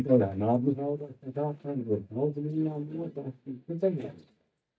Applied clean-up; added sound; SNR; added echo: neural mask model DeepFilterNet 3.